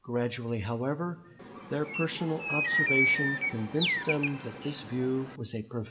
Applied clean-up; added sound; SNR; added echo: none; Bird; -2 dB; reverberation time 2.8 s.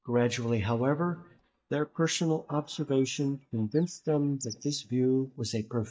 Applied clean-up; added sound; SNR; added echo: neural mask model DeepFilterNet 3.